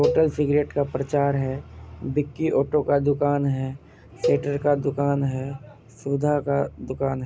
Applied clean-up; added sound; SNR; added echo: none; Cowbell; 8 dB; none.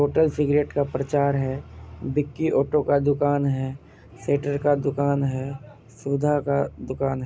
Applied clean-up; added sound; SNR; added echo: none; none; none; none.